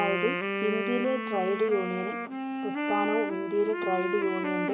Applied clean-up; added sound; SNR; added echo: none; Wind instrument, woodwind instrument; 2 dB; reverberation time 2.1 s.